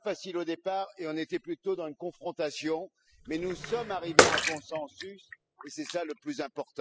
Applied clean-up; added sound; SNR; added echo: classical method spectral subtraction.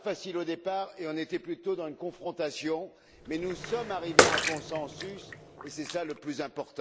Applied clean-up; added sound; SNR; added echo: none; Bathtub (filling or washing) / Water / Splash, splatter; -4 dB; none.